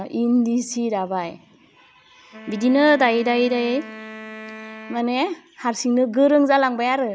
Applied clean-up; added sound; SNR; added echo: none; Wind instrument, woodwind instrument; 17 dB; none.